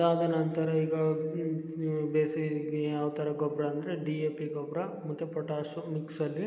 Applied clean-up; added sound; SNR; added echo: none; none; none; none.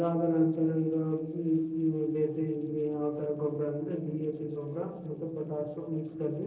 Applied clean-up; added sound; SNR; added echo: neural separator model SepFormer DNS4.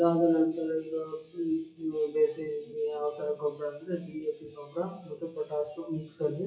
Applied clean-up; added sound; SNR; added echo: classical method WPE with log-MMSE.